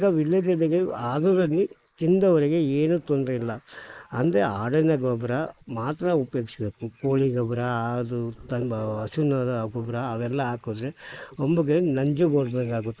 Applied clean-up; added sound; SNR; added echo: neural mask model Resemble Enhance denoiser.